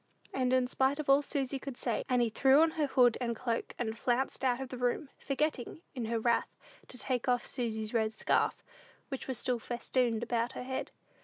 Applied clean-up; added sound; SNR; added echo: none; none; none; none.